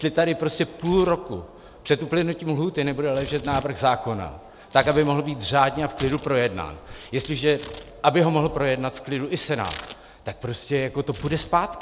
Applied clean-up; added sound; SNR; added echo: none; Tearing; 19 dB; none.